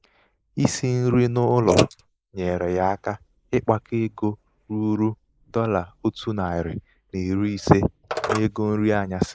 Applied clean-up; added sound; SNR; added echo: neural mask model Resemble Enhance denoiser.